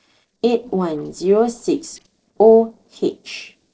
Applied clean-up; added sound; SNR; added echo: neural separator model SepFormer DNS4.